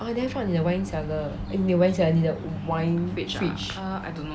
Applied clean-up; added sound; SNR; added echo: none; Organ; 11 dB; none.